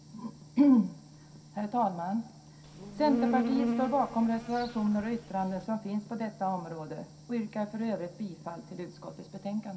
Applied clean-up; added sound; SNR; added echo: none; Insect; 3 dB; reverberation time 0.3 s.